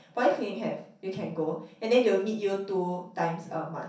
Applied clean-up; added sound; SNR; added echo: none; none; none; reverberation time 0.6 s.